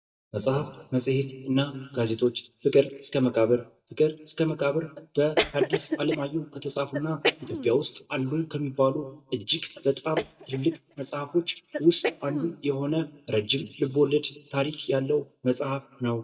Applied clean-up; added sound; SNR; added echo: neural mask model DeepFilterNet 3.